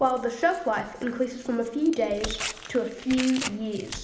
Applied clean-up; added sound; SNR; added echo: none; Tearing; 12 dB; reverberation time 1.0 s.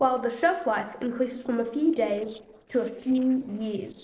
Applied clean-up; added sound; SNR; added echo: neural separator model SepFormer DNS4.